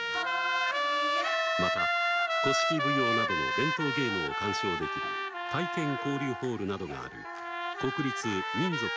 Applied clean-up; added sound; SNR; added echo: none; Trumpet; -3 dB; none.